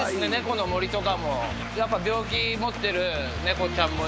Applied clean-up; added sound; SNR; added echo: none; Growling; 18 dB; none.